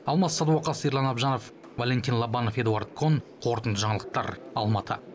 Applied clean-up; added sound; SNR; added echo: none; none; none; none.